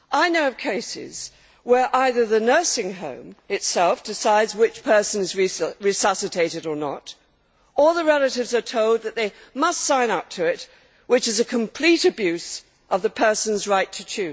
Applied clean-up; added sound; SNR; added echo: none; none; none; none.